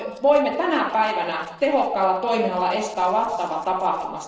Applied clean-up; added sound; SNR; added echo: neural separator model SepFormer DNS4.